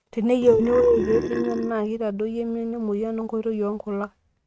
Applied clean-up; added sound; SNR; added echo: neural mask model RNNoise.